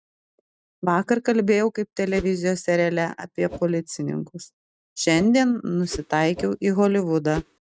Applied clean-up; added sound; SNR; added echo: neural mask model RNNoise.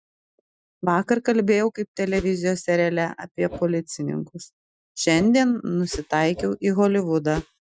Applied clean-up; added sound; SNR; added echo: classical method Wiener filter.